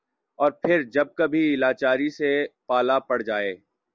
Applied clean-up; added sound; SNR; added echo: none; none; none; none.